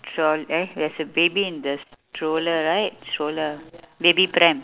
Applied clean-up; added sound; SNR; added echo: none; none; none; none.